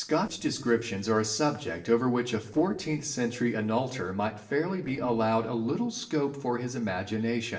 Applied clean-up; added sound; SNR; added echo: neural separator model SepFormer DNS4.